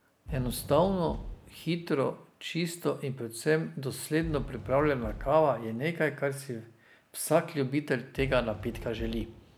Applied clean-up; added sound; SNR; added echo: none; Fireworks; 14 dB; none.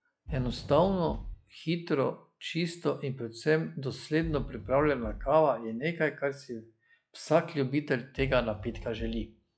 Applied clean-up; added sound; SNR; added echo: classical method log-MMSE.